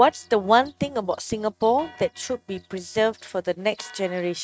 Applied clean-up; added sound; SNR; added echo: neural mask model RNNoise.